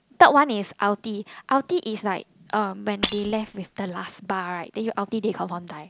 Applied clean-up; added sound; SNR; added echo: none; Shatter; 11 dB; none.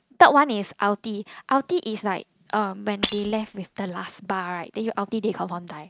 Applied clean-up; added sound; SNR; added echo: neural mask model RNNoise.